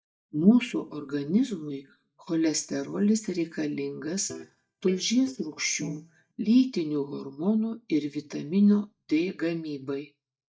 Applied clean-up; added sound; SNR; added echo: neural mask model DeepFilterNet 3.